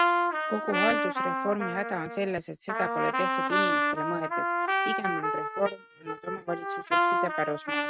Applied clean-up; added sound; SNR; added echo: neural mask model RNNoise.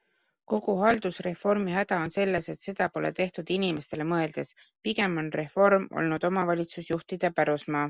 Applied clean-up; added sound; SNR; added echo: none; none; none; none.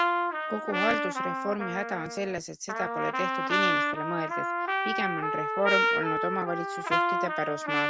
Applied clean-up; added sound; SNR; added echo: none; Trumpet; -4 dB; none.